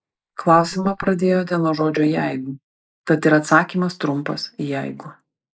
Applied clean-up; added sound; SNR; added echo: neural mask model Resemble Enhance denoiser.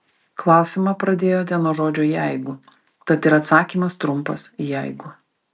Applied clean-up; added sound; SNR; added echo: none; none; none; none.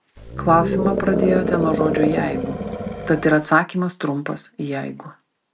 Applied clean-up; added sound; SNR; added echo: none; Animal; 2 dB; none.